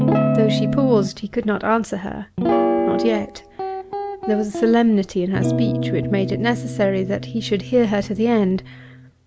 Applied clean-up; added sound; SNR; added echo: none; Guitar; 2 dB; none.